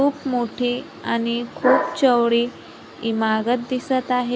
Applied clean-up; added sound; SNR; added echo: none; none; none; none.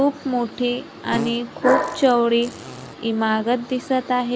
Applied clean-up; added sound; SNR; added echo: none; Fart; 16 dB; none.